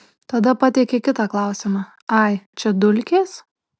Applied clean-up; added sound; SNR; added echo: none; none; none; none.